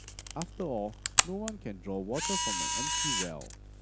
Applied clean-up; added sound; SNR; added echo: none; Camera; -5 dB; none.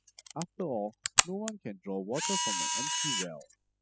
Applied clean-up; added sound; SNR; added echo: classical method spectral subtraction.